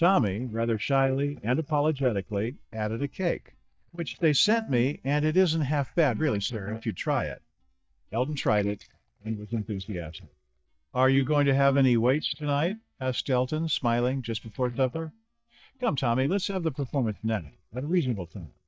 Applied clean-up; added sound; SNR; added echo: neural mask model DeepFilterNet 3.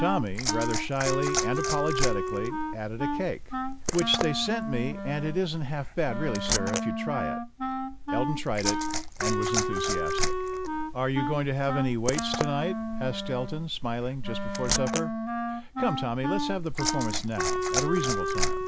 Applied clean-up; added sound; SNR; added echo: none; Liquid + Wind instrument, woodwind instrument; -1 dB; none.